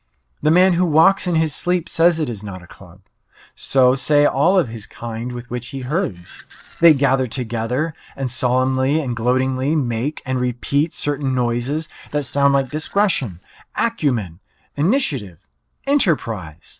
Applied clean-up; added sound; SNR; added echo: neural separator model SepFormer DNS4.